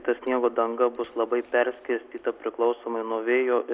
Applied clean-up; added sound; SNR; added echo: none; none; none; none.